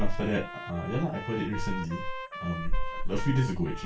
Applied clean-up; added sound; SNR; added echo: none; Trumpet; 12 dB; reverberation time 0.2 s.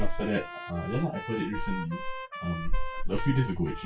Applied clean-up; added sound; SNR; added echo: classical method WPE with log-MMSE.